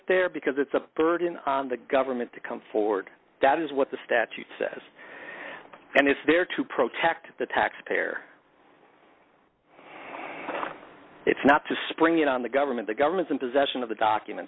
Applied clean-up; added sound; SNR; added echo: none; none; none; none.